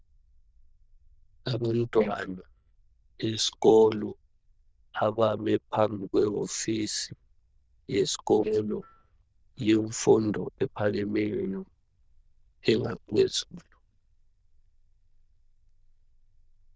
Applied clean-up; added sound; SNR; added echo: neural diffusion model UNIVERSE++.